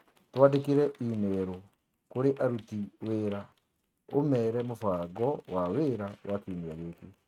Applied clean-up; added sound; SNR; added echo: neural mask model RNNoise.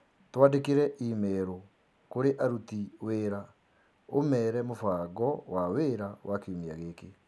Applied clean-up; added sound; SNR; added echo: none; none; none; none.